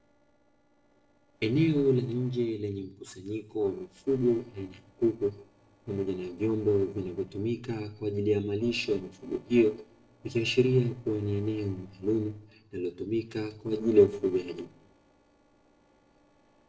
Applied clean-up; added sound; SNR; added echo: neural separator model SepFormer DNS4.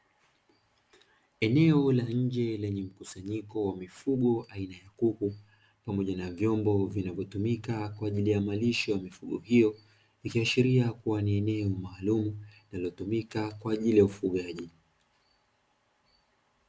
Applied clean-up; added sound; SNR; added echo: none; none; none; none.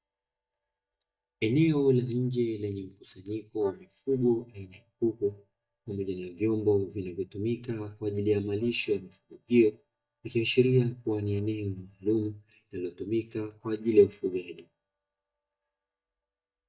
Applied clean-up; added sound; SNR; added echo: neural mask model DeepFilterNet 3.